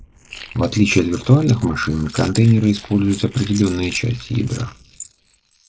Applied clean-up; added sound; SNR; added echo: neural mask model Resemble Enhance denoiser.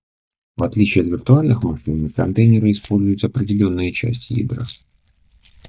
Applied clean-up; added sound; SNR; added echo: neural mask model DeepFilterNet 3.